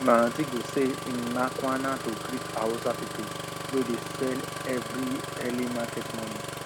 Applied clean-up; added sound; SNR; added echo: none; Engine starting; 6 dB; none.